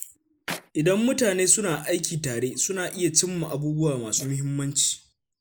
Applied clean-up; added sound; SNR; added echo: neural mask model Resemble Enhance denoiser.